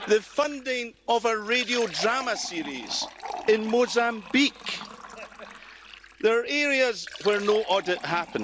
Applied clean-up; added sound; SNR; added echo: none; Fill (with liquid); 15 dB; none.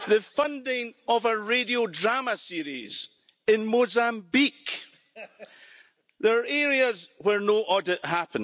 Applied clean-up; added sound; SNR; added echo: none; none; none; none.